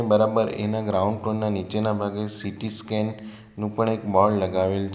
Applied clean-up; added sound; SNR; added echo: none; none; none; none.